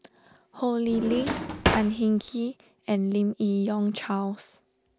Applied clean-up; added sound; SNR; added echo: none; Drawer open or close; 2 dB; none.